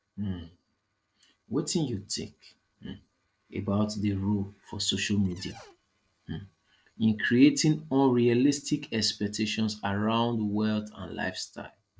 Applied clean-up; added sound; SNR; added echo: neural separator model SepFormer DNS4.